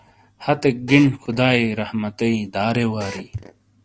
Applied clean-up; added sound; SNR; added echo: none; Drill; 18 dB; none.